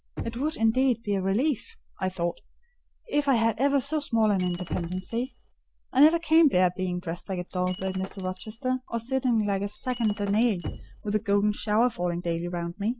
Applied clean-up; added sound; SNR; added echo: none; Shatter + Knock; 16 dB; none.